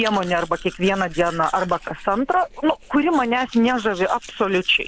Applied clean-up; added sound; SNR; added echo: none; Domestic sounds, home sounds; 19 dB; none.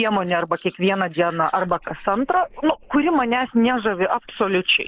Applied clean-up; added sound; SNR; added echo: neural mask model Resemble Enhance denoiser.